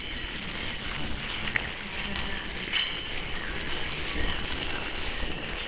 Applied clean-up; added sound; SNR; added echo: neural separator model SepFormer WHAMR!.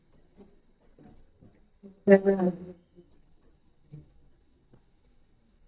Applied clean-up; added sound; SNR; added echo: neural mask model DeepFilterNet 3.